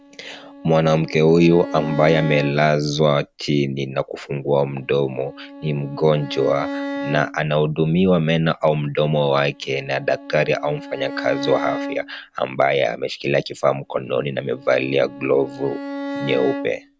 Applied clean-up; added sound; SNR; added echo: none; Bowed string instrument; 12 dB; none.